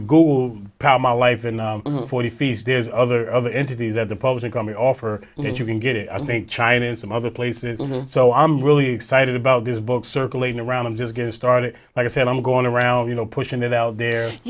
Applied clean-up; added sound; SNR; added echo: none; none; none; none.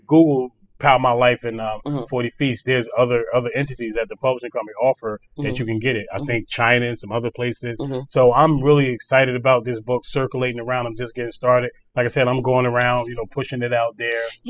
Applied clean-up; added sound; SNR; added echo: classical method spectral subtraction.